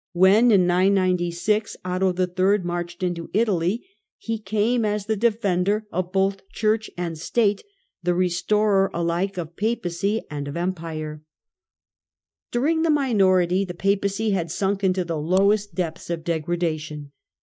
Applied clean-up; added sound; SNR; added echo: neural mask model DeepFilterNet 3.